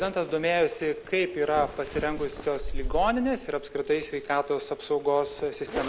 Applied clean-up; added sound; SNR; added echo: none; Zipper (clothing); 9 dB; none.